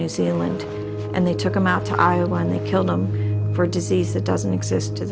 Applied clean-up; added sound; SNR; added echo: none; none; none; none.